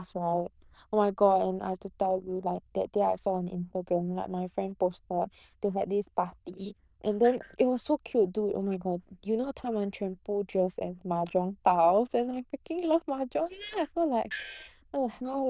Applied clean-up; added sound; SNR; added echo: neural diffusion model UNIVERSE++.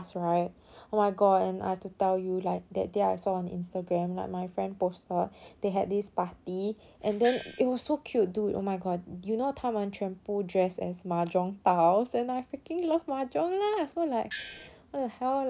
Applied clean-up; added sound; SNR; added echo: none; Gong; 11 dB; none.